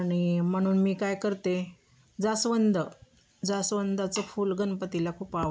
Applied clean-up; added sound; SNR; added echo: none; none; none; none.